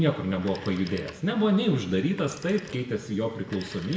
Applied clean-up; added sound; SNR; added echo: none; Telephone; 20 dB; reverberation time 0.7 s.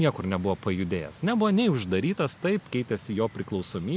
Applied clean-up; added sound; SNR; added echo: none; none; none; none.